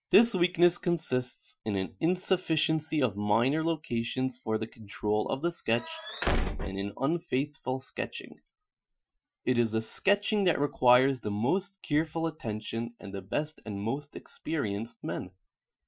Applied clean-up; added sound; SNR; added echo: classical method Wiener filter.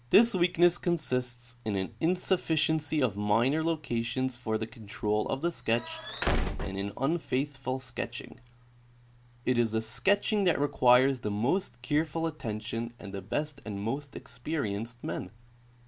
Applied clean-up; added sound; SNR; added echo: none; Squeak / Slam / Wood; 2 dB; none.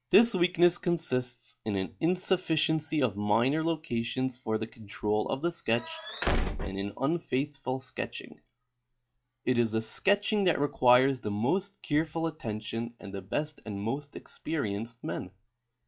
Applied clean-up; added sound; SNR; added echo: classical method log-MMSE.